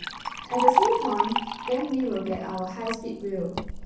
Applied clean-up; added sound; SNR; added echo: none; Liquid; 0 dB; reverberation time 0.6 s.